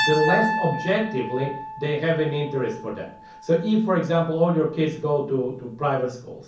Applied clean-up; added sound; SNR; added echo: none; Piano; 8 dB; reverberation time 0.6 s.